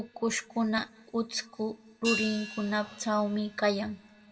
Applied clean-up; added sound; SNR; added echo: none; Hi-hat; 11 dB; reverberation time 0.9 s.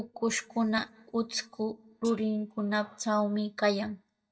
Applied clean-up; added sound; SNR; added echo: neural mask model DeepFilterNet 3.